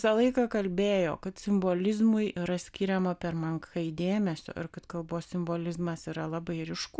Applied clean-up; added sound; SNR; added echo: none; none; none; none.